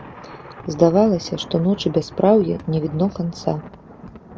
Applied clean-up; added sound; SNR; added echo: none; Thunder; 17 dB; none.